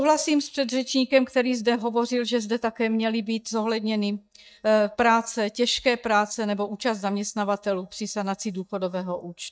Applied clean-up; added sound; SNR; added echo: neural mask model DeepFilterNet 3.